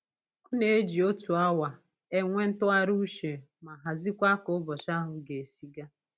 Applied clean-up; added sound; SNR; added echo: none; none; none; none.